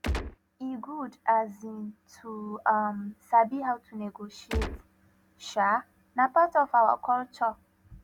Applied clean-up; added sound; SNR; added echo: none; Gunshot, gunfire; 2 dB; none.